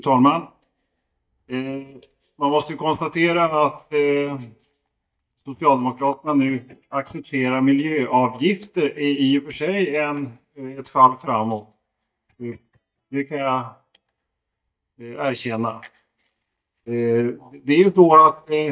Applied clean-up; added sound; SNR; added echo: neural mask model DeepFilterNet 3.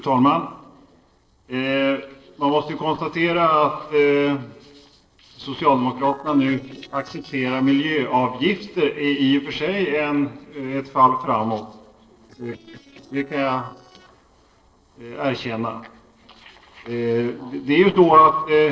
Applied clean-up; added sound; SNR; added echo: neural separator model SepFormer DNS4.